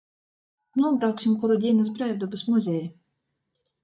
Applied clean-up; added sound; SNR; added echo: neural mask model DeepFilterNet 3.